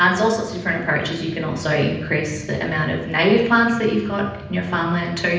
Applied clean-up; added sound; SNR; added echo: none; none; none; reverberation time 0.9 s.